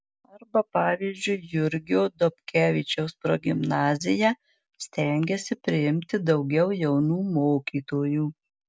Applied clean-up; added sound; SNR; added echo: none; none; none; none.